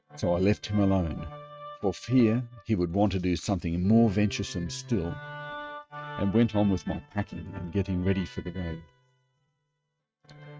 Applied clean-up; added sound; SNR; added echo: neural mask model RNNoise.